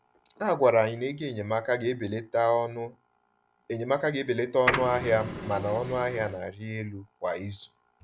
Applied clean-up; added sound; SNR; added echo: none; Printer; 4 dB; none.